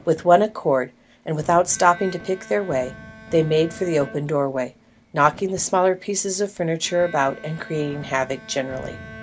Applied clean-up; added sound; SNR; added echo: none; Fireworks + Bowed string instrument; 19 dB; none.